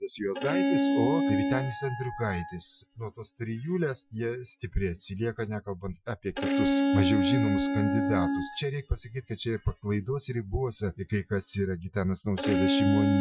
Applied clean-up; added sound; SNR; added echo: classical method Wiener filter.